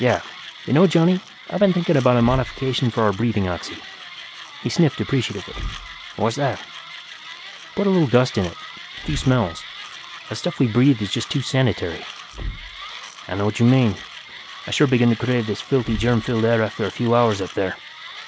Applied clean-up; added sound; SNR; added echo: none; Mechanisms + Thump, thud; 14 dB; none.